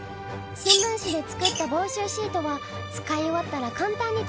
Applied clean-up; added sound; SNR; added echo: none; Bird vocalization, bird call, bird song; -2 dB; none.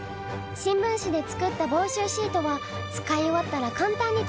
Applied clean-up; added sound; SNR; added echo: none; none; none; none.